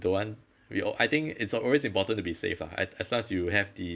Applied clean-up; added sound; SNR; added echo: none; none; none; none.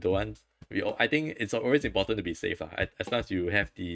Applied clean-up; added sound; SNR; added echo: neural mask model RNNoise.